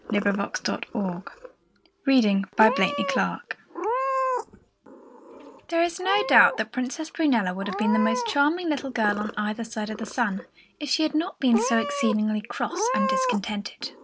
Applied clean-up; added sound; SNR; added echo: none; Meow / Purr; 6 dB; none.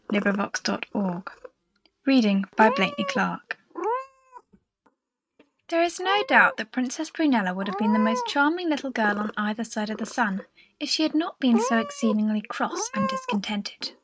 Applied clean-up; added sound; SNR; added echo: neural mask model RNNoise.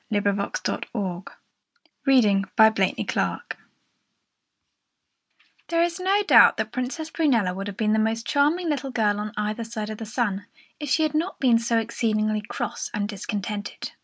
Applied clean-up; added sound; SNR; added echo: none; none; none; none.